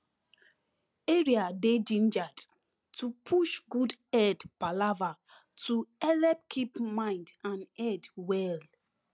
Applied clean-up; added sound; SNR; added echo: none; none; none; none.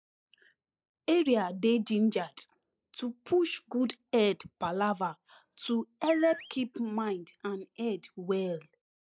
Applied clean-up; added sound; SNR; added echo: neural mask model Resemble Enhance denoiser.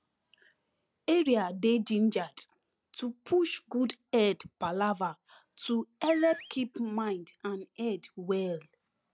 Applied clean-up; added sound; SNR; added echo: none; Animal; 16 dB; none.